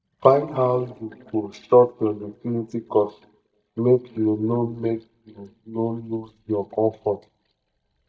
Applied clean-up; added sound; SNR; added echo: neural mask model DeepFilterNet 3.